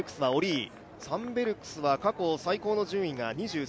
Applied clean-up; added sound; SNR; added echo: none; none; none; none.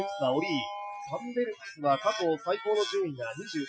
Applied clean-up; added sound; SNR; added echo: classical method Wiener filter.